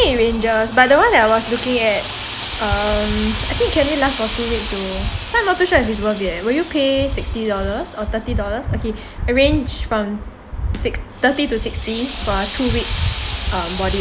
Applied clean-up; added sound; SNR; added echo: none; Drill; 13 dB; none.